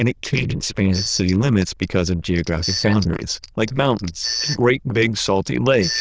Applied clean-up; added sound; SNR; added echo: neural diffusion model UNIVERSE++.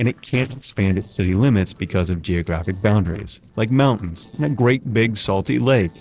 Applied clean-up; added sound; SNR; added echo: neural separator model SepFormer DNS4.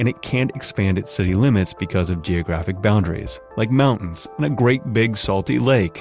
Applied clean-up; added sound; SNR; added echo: none; none; none; none.